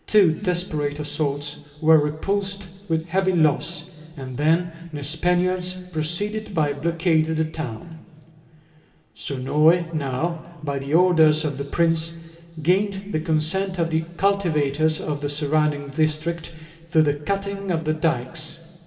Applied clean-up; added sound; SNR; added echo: none; none; none; reverberation time 2.8 s.